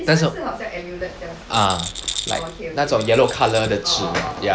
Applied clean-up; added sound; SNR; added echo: none; Rattle; 11 dB; none.